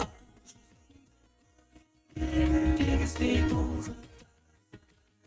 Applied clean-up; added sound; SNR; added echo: neural mask model RNNoise.